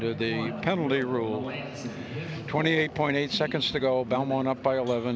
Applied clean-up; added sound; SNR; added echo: none; none; none; none.